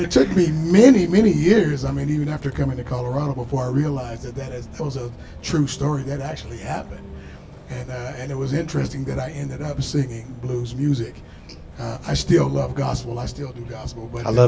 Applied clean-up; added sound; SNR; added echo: none; Bus; 17 dB; none.